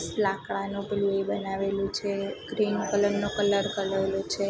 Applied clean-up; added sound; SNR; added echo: none; none; none; none.